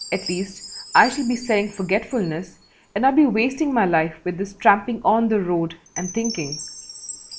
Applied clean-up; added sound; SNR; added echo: none; Chime; 16 dB; none.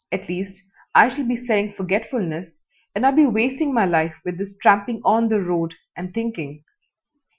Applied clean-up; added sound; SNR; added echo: classical method Wiener filter.